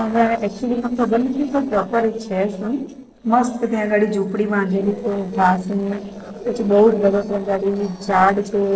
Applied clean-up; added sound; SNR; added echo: neural separator model SepFormer DNS4.